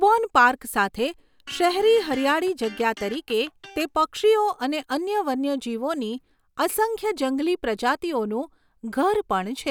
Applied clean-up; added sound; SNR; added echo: none; Electric guitar; 19 dB; none.